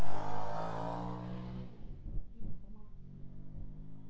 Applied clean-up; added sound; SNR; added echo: none; Motorcycle; 13 dB; reverberation time 0.5 s.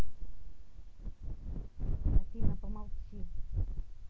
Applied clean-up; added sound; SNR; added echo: none; none; none; none.